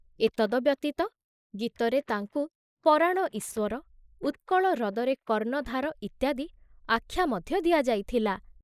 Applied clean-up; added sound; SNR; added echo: neural mask model Resemble Enhance denoiser.